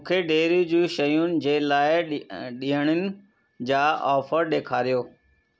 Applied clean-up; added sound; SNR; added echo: none; none; none; none.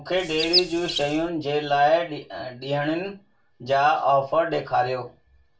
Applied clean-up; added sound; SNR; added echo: none; Chirp, tweet; 3 dB; reverberation time 0.2 s.